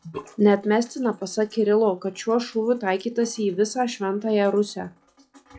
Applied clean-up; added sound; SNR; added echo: classical method log-MMSE.